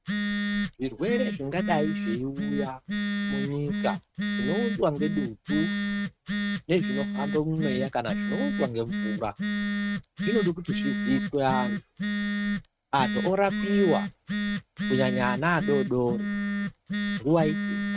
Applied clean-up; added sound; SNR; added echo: neural mask model RNNoise.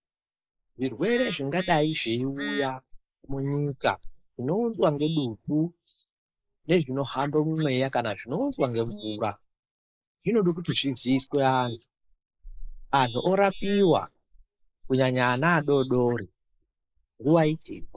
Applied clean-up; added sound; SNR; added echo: neural mask model Resemble Enhance denoiser.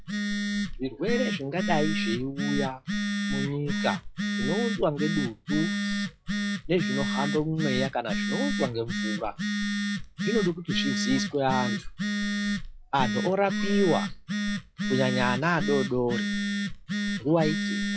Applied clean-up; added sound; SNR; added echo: classical method log-MMSE.